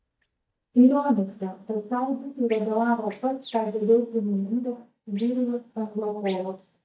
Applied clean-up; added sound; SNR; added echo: neural mask model DeepFilterNet 3.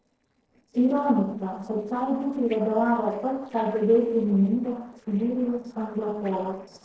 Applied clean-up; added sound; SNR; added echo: neural separator model SepFormer DNS4.